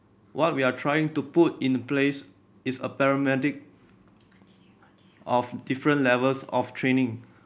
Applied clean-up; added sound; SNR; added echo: none; none; none; none.